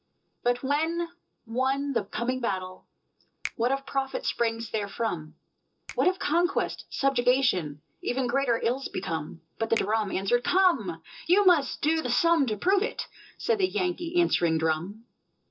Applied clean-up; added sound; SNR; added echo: neural separator model SepFormer DNS4.